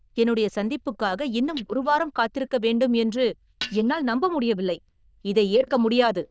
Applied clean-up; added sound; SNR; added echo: neural diffusion model UNIVERSE++.